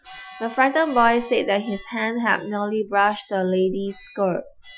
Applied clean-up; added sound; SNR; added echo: classical method Wiener filter.